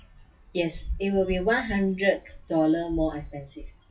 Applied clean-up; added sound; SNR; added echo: classical method WPE with log-MMSE.